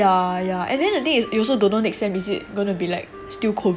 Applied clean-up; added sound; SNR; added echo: none; Wind instrument, woodwind instrument; 19 dB; none.